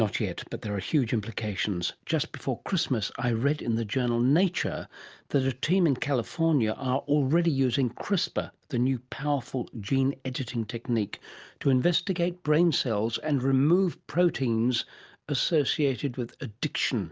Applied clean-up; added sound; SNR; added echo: none; none; none; none.